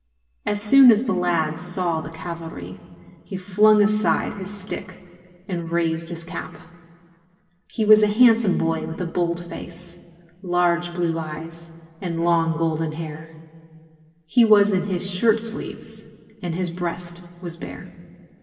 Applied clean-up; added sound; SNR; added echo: none; none; none; reverberation time 2.0 s.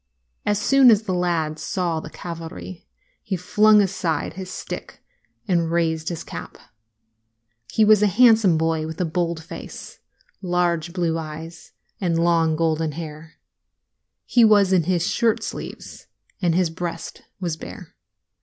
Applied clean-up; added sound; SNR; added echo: none; none; none; none.